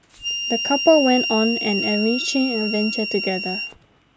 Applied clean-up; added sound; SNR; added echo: none; Harmonica; 5 dB; none.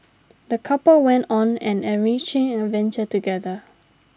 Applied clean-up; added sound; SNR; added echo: none; none; none; none.